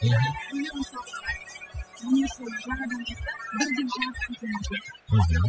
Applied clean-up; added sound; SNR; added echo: classical method spectral subtraction.